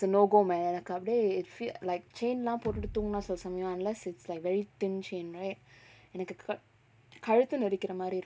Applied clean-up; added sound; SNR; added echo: none; Bass drum; 12 dB; none.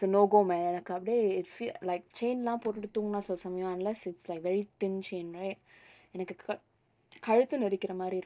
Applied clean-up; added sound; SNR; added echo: neural separator model SepFormer DNS4.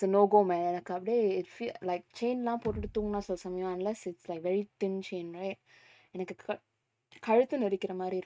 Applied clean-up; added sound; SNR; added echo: neural mask model RNNoise.